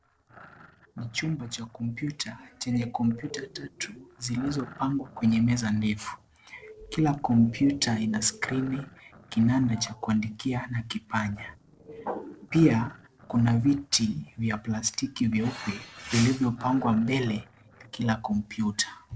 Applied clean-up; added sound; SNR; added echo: neural separator model SepFormer DNS4.